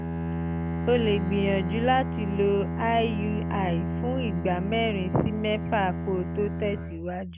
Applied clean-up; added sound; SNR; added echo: none; Bowed string instrument; 2 dB; none.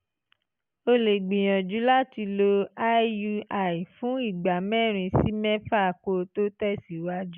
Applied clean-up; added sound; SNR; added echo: none; none; none; none.